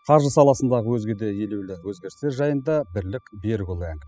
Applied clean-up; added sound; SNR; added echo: classical method spectral subtraction.